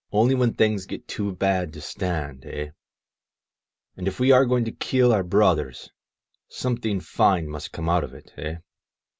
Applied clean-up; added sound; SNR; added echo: none; none; none; none.